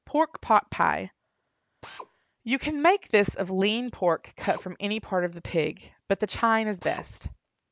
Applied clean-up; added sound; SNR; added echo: none; Drill; 18 dB; none.